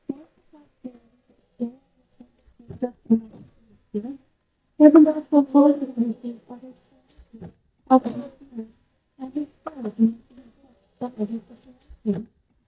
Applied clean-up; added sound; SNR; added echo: neural mask model DeepFilterNet 3.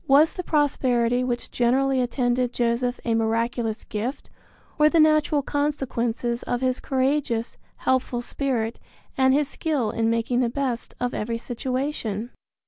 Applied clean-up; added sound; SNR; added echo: none; none; none; none.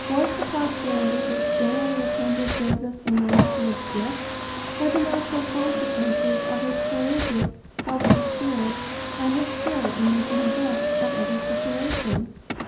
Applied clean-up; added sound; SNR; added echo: none; Car; -1 dB; reverberation time 0.7 s.